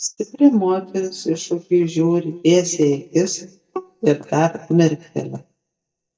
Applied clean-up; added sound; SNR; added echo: neural mask model DeepFilterNet 3.